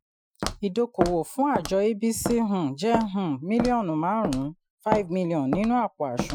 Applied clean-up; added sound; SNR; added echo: classical method Wiener filter.